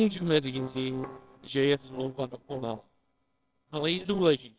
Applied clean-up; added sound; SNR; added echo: neural separator model SepFormer WHAMR!.